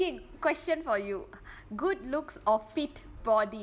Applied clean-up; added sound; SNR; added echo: none; none; none; none.